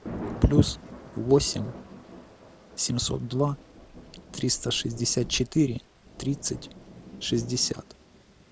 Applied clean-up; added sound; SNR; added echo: none; Thunder / Rain; 14 dB; none.